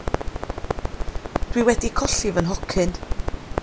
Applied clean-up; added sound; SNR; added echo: none; Crackle; 0 dB; none.